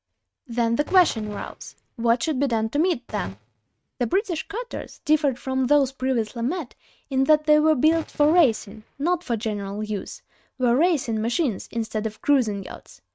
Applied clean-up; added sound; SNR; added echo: neural mask model RNNoise.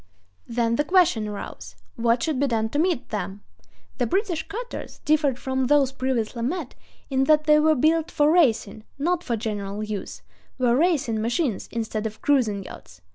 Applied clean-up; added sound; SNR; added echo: none; none; none; none.